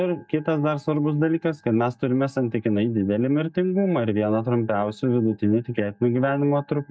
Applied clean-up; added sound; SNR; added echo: neural mask model DeepFilterNet 3.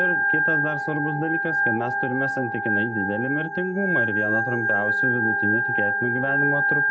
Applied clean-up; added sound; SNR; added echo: none; Organ; -4 dB; none.